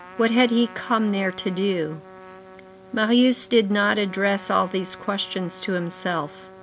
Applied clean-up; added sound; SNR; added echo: none; Trumpet; 20 dB; none.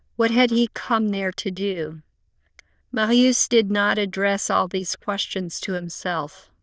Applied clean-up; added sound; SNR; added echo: neural diffusion model UNIVERSE++.